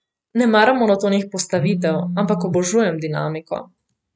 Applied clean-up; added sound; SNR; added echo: neural mask model RNNoise.